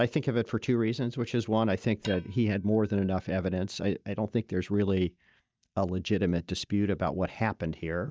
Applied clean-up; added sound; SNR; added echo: neural mask model DeepFilterNet 3.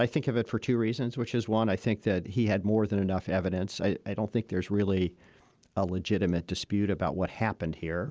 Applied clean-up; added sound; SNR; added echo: none; none; none; none.